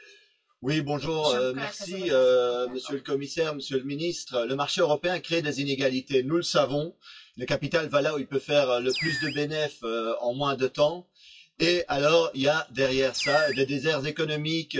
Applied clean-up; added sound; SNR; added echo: classical method WPE with log-MMSE.